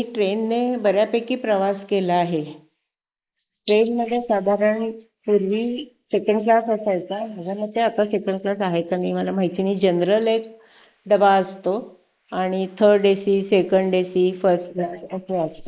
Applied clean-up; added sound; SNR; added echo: neural mask model Resemble Enhance denoiser.